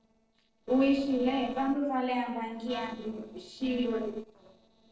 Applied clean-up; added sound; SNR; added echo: neural separator model SepFormer DNS4.